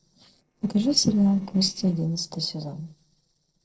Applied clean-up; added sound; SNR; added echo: neural separator model SepFormer DNS4.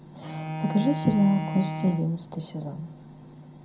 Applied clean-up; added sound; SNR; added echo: none; Bowed string instrument; 8 dB; reverberation time 0.2 s.